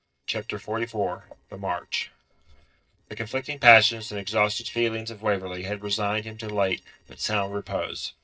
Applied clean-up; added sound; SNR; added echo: neural separator model SepFormer DNS4.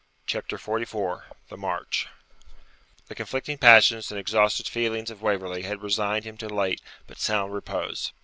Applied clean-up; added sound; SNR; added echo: none; none; none; none.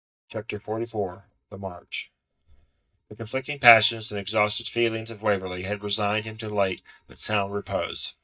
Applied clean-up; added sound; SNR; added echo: neural mask model DeepFilterNet 3.